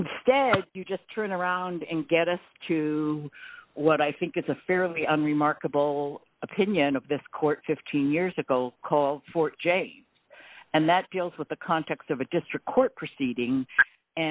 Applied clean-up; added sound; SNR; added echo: none; none; none; none.